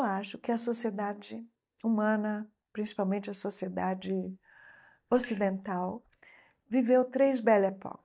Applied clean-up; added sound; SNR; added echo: neural mask model DeepFilterNet 3.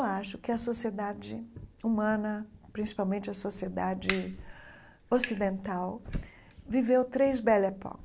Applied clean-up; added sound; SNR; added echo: none; Fire; 14 dB; none.